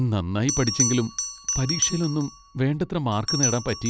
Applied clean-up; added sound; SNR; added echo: none; Bell; 5 dB; none.